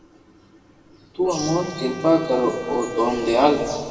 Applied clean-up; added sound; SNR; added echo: none; Trumpet; 18 dB; reverberation time 2.5 s.